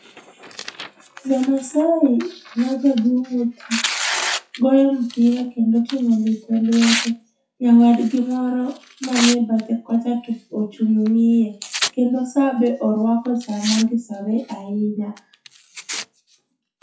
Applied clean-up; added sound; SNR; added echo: classical method WPE with log-MMSE.